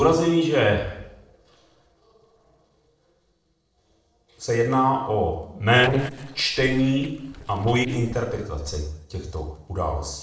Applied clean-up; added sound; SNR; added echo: neural separator model SepFormer DNS4.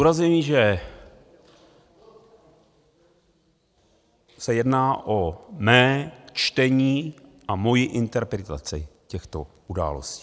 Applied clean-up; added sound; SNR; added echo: none; none; none; none.